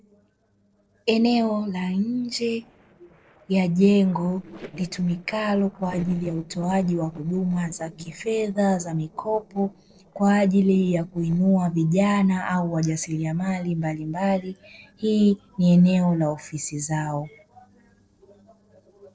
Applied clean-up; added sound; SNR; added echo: neural separator model SepFormer DNS4.